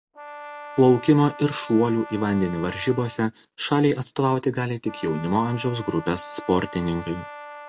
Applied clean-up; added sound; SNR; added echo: none; Brass instrument; 16 dB; none.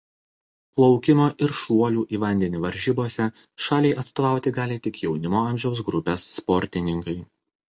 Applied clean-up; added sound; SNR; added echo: none; none; none; none.